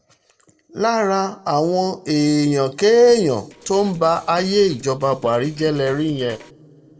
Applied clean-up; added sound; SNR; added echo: neural separator model SepFormer DNS4.